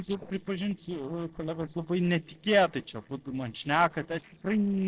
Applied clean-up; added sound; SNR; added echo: neural separator model SepFormer DNS4.